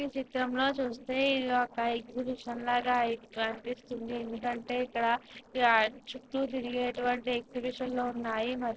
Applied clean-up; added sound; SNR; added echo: neural separator model SepFormer DNS4.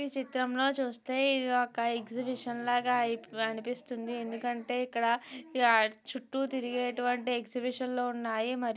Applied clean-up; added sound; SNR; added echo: none; none; none; none.